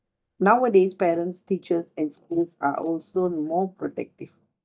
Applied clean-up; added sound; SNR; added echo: neural mask model DeepFilterNet 3.